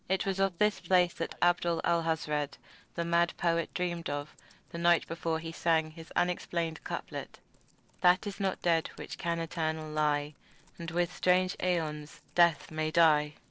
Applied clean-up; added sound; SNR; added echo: neural separator model SepFormer DNS4.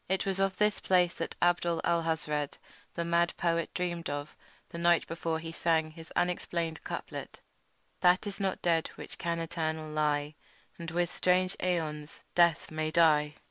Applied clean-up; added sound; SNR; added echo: none; none; none; none.